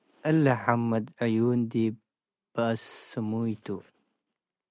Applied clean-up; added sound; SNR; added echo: none; none; none; none.